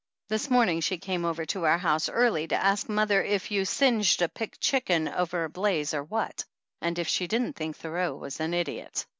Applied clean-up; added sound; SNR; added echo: none; none; none; none.